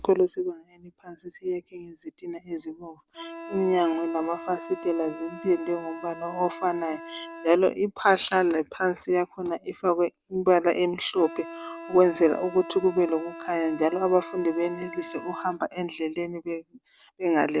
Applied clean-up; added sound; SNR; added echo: none; Wind instrument, woodwind instrument; 16 dB; none.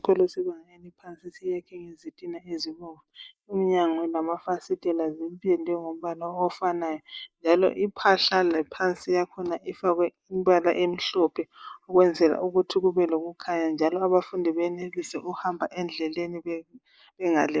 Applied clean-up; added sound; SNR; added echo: neural mask model Resemble Enhance denoiser.